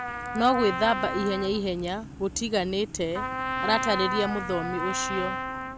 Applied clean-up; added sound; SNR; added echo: none; Trumpet; 5 dB; none.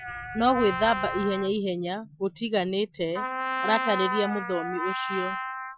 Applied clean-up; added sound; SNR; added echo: classical method Wiener filter.